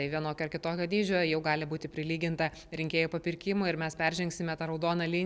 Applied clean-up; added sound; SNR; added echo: none; none; none; none.